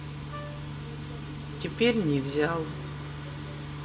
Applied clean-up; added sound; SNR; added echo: none; Wind instrument, woodwind instrument; 16 dB; reverberation time 0.3 s.